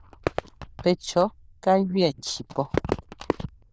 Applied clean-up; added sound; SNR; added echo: neural diffusion model UNIVERSE++.